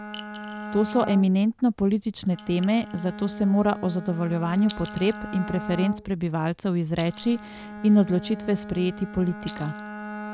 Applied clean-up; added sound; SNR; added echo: none; Chink, clink + Bowed string instrument; 8 dB; none.